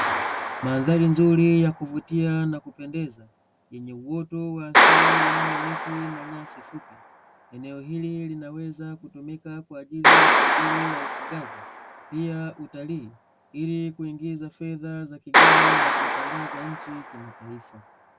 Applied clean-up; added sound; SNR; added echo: none; Clapping; -4 dB; none.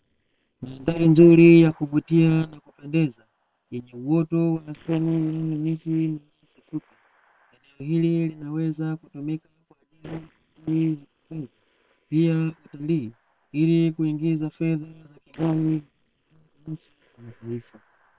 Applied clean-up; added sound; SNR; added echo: neural separator model SepFormer WHAM!.